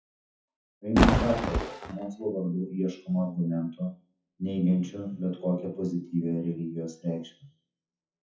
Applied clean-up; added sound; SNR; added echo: classical method WPE with log-MMSE.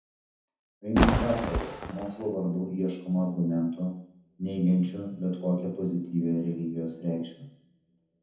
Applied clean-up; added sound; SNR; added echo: none; Fireworks; -3 dB; reverberation time 0.7 s.